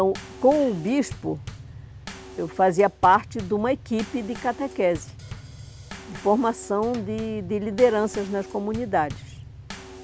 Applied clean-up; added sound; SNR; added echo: none; Bass drum / Snare drum / Drum kit; 15 dB; none.